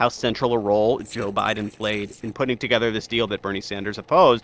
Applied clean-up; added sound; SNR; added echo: neural separator model SepFormer DNS4.